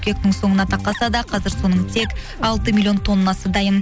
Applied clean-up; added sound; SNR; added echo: none; Guitar; 11 dB; none.